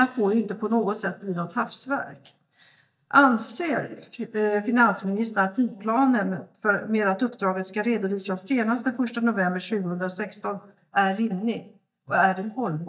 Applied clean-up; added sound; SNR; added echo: neural mask model DeepFilterNet 3.